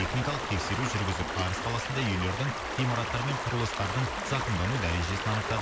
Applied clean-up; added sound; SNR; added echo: none; Stream; 3 dB; none.